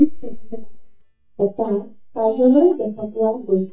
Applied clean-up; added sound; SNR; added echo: neural mask model DeepFilterNet 3.